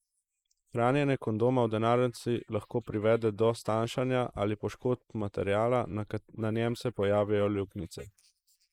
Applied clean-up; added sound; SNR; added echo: neural mask model Resemble Enhance denoiser.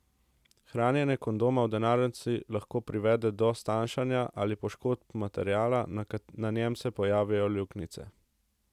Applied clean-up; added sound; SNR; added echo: none; none; none; none.